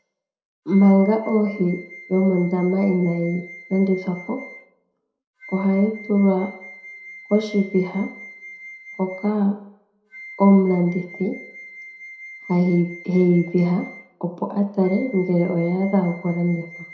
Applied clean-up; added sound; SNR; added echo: none; Wind instrument, woodwind instrument; 19 dB; reverberation time 0.5 s.